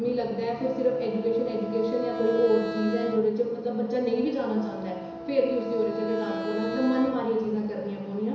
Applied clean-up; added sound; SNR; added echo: none; Wind instrument, woodwind instrument; 10 dB; reverberation time 1.0 s.